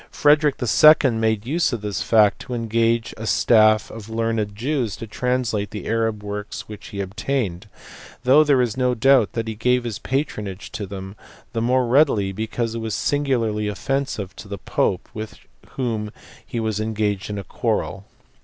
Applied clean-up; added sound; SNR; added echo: none; none; none; none.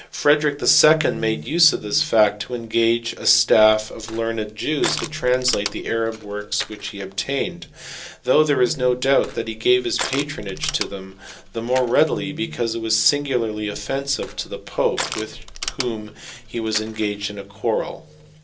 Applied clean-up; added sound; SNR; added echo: none; Crushing; 12 dB; reverberation time 0.2 s.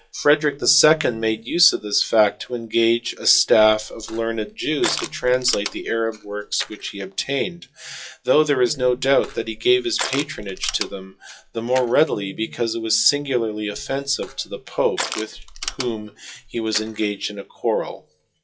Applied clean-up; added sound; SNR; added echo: classical method WPE with log-MMSE.